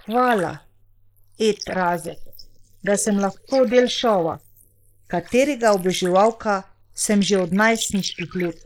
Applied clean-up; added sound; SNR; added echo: neural mask model Resemble Enhance denoiser.